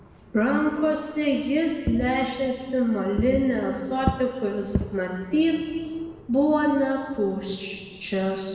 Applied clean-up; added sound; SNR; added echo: none; Fireworks; 11 dB; reverberation time 1.5 s.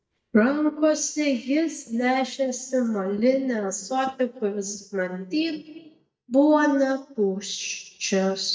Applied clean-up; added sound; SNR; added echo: neural mask model DeepFilterNet 3.